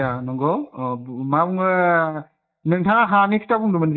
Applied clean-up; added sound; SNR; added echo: neural mask model DeepFilterNet 3.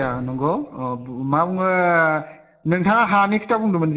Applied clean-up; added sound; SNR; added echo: neural separator model SepFormer DNS4.